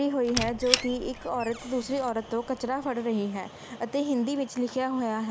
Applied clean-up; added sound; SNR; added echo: none; Squeak; 6 dB; none.